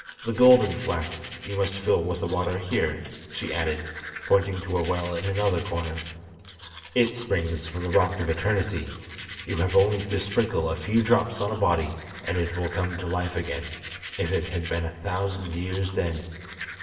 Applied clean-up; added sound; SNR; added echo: none; Domestic sounds, home sounds; 15 dB; reverberation time 2.6 s.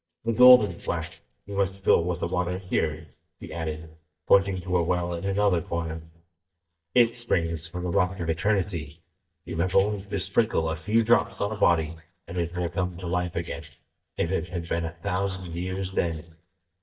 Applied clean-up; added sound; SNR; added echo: neural mask model DeepFilterNet 3.